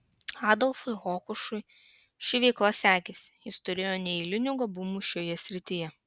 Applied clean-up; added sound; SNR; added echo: none; none; none; none.